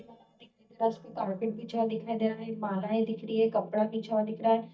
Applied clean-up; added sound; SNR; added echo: neural mask model DeepFilterNet 3.